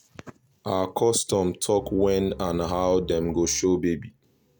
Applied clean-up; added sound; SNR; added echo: none; Bowed string instrument; 18 dB; none.